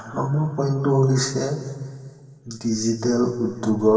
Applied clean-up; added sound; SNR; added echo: none; none; none; reverberation time 2.2 s.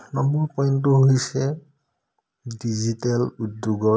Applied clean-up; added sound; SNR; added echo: none; none; none; none.